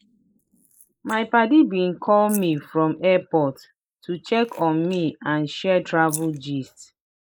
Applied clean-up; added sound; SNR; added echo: neural mask model Resemble Enhance denoiser.